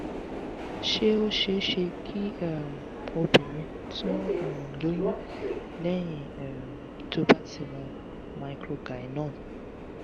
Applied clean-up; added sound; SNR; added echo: none; Subway, metro, underground; 6 dB; none.